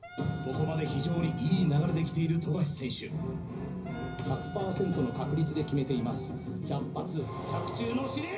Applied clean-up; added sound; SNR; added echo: none; Wind instrument, woodwind instrument; 18 dB; reverberation time 0.5 s.